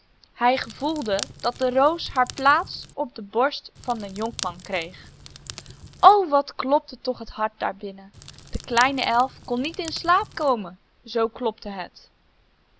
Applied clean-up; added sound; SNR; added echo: none; Crackle; 16 dB; none.